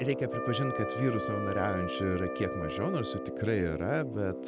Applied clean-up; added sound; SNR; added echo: none; Wind instrument, woodwind instrument + Brass instrument; 4 dB; none.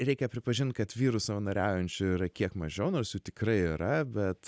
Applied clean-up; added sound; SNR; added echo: none; none; none; none.